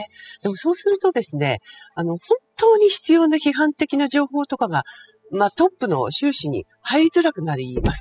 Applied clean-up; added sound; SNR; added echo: classical method spectral subtraction.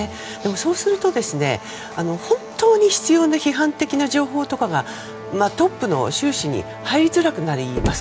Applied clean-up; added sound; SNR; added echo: none; Slam + Musical instrument; 14 dB; none.